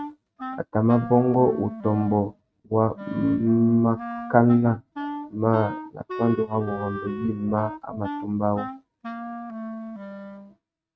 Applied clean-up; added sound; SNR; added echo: neural mask model RNNoise.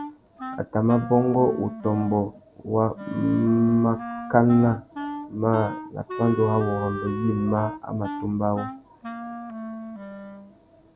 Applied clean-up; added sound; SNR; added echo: none; Wind instrument, woodwind instrument; 11 dB; none.